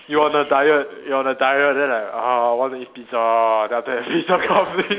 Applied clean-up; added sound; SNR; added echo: none; none; none; none.